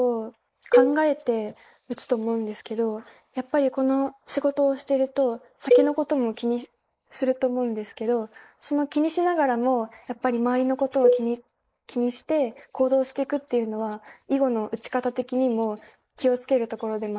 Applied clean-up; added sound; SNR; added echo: neural mask model Resemble Enhance denoiser.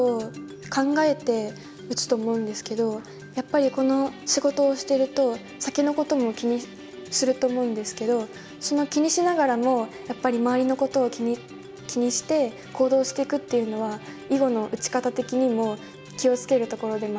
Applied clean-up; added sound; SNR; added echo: none; none; none; none.